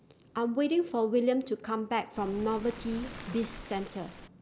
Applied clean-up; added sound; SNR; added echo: none; Waves, surf; 13 dB; none.